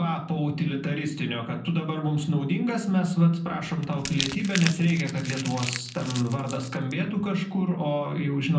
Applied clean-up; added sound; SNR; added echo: none; Crumpling, crinkling; 10 dB; reverberation time 0.6 s.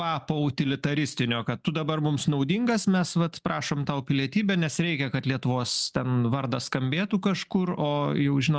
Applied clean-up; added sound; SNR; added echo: none; none; none; none.